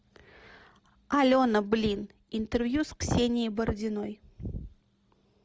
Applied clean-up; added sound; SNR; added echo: none; none; none; none.